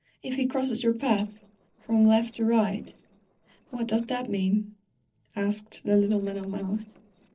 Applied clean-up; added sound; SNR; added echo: neural separator model SepFormer DNS4.